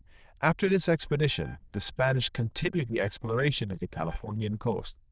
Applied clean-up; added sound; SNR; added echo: neural diffusion model UNIVERSE++.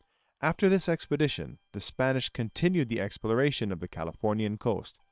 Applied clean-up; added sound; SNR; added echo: neural separator model SepFormer WHAM!.